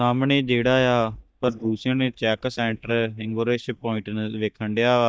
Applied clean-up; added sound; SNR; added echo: neural mask model DeepFilterNet 3.